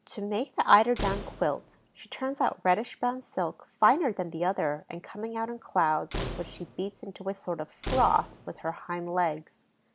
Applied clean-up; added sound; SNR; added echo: none; Slam; 11 dB; none.